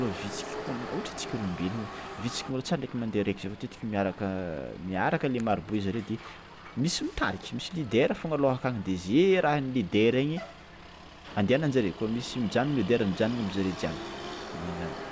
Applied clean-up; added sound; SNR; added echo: none; Motor vehicle (road); 14 dB; none.